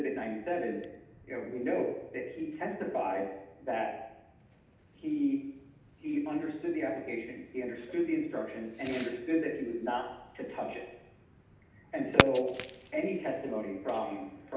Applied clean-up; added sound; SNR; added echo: none; Fireworks; 5 dB; reverberation time 0.8 s.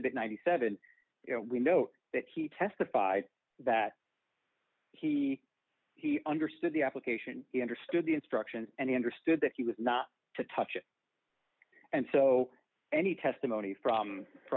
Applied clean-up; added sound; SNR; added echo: none; none; none; none.